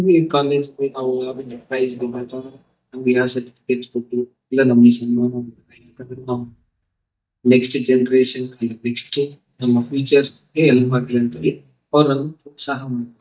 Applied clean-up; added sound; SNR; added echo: neural mask model DeepFilterNet 3.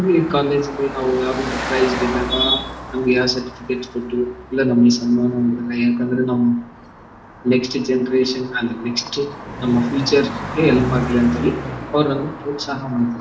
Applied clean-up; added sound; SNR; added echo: none; Car passing by; 10 dB; reverberation time 0.5 s.